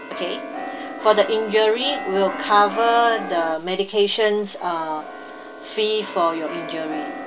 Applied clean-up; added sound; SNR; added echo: none; Keyboard (musical); 10 dB; none.